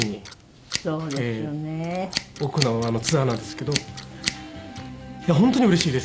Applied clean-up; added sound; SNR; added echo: none; Scissors; 10 dB; none.